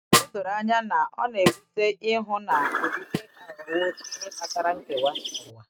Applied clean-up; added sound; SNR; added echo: neural mask model RNNoise.